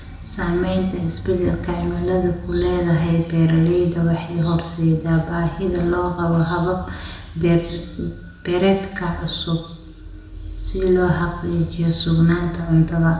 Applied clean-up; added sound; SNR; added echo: none; none; none; reverberation time 0.9 s.